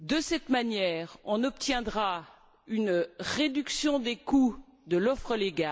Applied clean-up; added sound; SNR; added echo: none; none; none; none.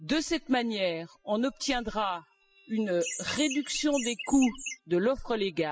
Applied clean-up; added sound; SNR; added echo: classical method spectral subtraction.